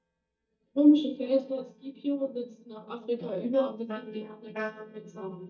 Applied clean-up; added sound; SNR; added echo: neural mask model DeepFilterNet 3.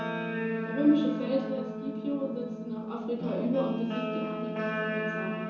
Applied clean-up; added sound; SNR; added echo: none; Guitar; 2 dB; reverberation time 0.9 s.